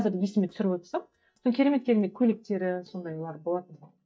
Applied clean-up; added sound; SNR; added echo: neural mask model DeepFilterNet 3.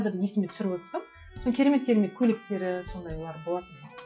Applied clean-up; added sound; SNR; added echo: classical method WPE with log-MMSE.